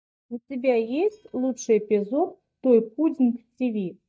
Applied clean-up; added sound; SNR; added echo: neural mask model DeepFilterNet 3.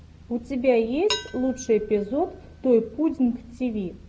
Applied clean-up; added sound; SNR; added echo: none; Dishes, pots, and pans; 15 dB; none.